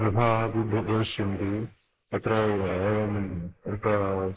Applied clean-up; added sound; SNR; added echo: neural mask model Resemble Enhance denoiser.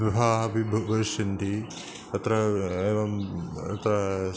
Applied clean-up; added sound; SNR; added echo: none; none; none; none.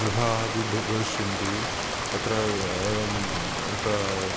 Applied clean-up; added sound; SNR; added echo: none; Rain; 0 dB; none.